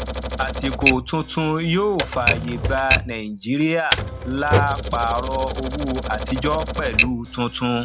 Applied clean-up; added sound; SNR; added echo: none; Typewriter; 1 dB; none.